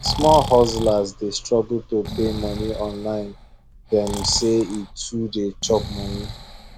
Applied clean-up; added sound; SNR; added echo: none; Breathing; 10 dB; none.